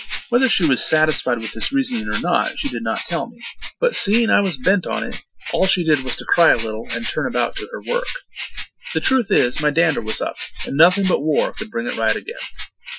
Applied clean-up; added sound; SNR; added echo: classical method Wiener filter.